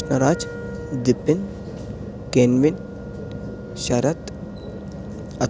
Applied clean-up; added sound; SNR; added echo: none; Wind instrument, woodwind instrument; 17 dB; none.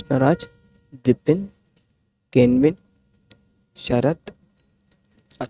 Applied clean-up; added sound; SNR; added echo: neural mask model RNNoise.